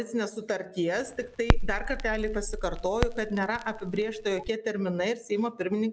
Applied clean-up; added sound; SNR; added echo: none; Crackle; 1 dB; none.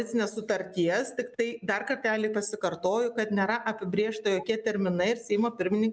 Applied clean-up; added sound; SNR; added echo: none; none; none; none.